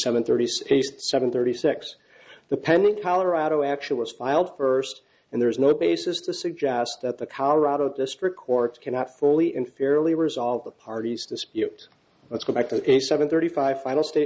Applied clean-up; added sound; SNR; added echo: none; none; none; none.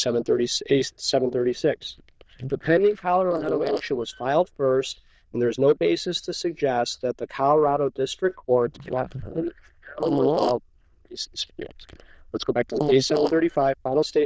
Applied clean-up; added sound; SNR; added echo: neural diffusion model UNIVERSE++.